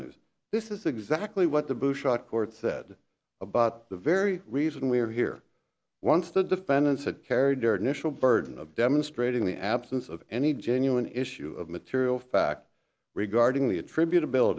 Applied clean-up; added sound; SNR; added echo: none; none; none; none.